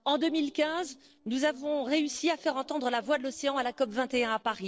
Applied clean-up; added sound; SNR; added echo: neural separator model SepFormer DNS4.